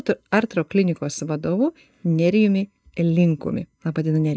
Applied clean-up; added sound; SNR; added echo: neural mask model DeepFilterNet 3.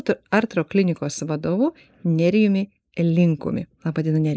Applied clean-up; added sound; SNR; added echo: neural mask model Resemble Enhance denoiser.